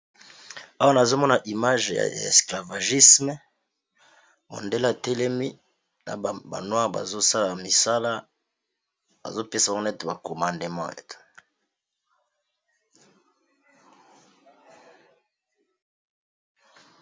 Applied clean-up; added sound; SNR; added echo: none; none; none; none.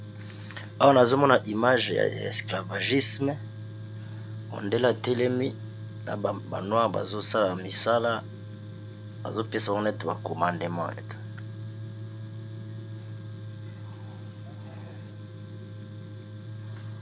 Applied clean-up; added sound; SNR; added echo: none; Tools; 13 dB; none.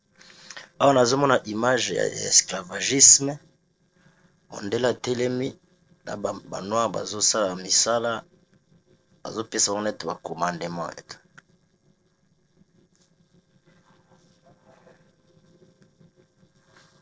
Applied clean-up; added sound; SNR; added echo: neural separator model SepFormer DNS4.